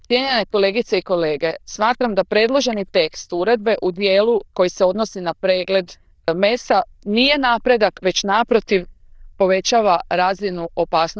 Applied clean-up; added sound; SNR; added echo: neural diffusion model UNIVERSE++.